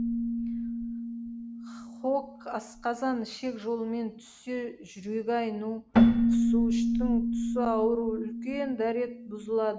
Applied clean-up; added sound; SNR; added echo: none; Keyboard (musical); -3 dB; none.